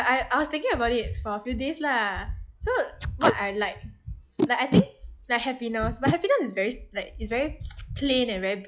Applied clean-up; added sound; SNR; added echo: classical method log-MMSE.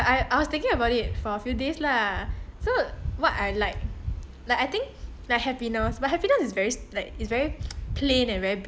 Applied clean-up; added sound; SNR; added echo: none; none; none; none.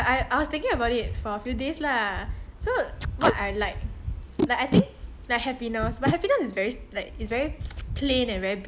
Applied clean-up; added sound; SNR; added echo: none; Packing tape, duct tape; 5 dB; none.